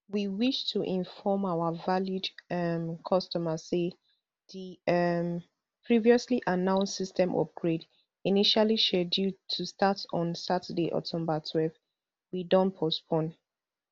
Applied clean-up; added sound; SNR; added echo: none; none; none; none.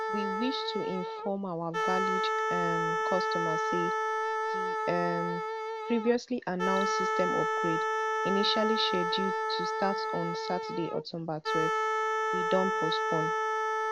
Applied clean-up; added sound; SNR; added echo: none; Wind instrument, woodwind instrument; -3 dB; none.